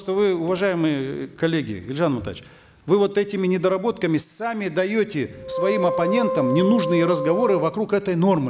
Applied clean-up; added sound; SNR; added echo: none; Wind instrument, woodwind instrument; 4 dB; none.